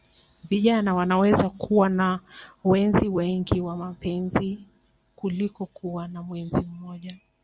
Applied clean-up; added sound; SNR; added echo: none; none; none; none.